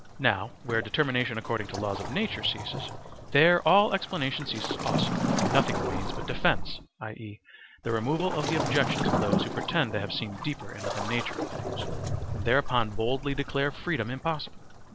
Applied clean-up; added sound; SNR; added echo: none; Waves, surf; 3 dB; none.